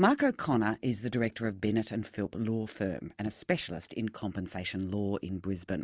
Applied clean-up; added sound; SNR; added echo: none; none; none; none.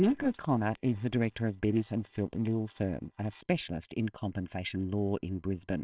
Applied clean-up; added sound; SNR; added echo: neural separator model SepFormer WHAMR!.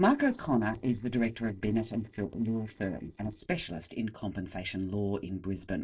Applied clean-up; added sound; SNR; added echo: neural separator model SepFormer DNS4.